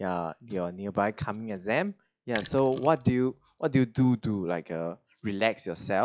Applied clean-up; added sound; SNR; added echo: classical method log-MMSE.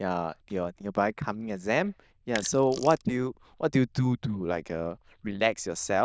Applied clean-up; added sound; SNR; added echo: neural diffusion model UNIVERSE++.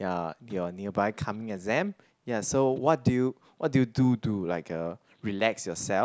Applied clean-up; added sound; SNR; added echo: none; none; none; none.